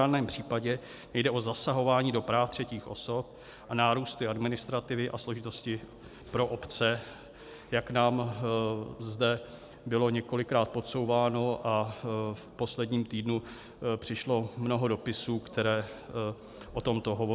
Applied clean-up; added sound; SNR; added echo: none; none; none; none.